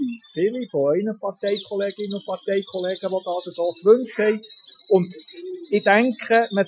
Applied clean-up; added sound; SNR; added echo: classical method Wiener filter.